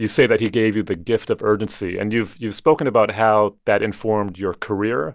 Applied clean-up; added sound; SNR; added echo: none; none; none; none.